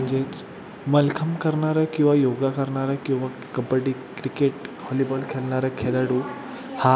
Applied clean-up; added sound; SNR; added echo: none; none; none; none.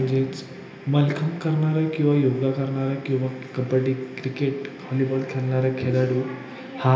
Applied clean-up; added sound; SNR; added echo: none; none; none; reverberation time 1.4 s.